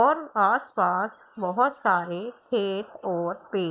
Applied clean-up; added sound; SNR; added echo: neural mask model Resemble Enhance denoiser.